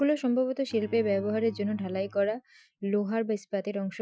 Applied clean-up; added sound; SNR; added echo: classical method Wiener filter.